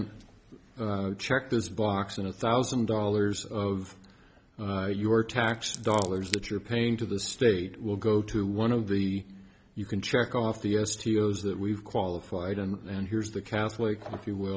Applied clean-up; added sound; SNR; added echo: none; Scissors; 11 dB; none.